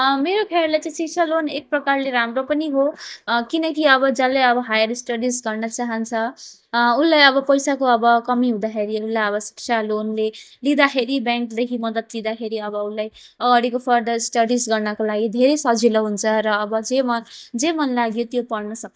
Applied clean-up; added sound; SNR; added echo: neural mask model DeepFilterNet 3.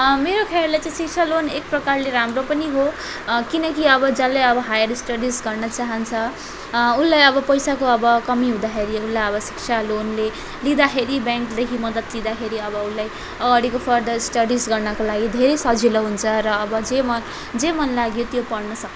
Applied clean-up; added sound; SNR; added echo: none; none; none; none.